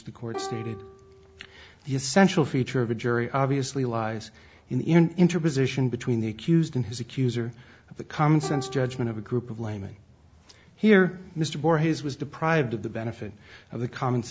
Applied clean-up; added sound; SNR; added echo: none; Plucked string instrument; 15 dB; none.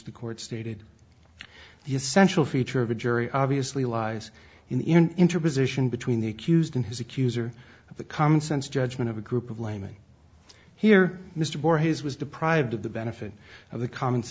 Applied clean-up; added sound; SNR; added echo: none; none; none; none.